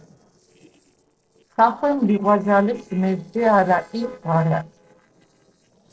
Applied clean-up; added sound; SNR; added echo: neural separator model SepFormer DNS4.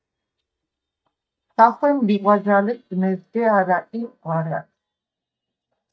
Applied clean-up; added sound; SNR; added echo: neural mask model DeepFilterNet 3.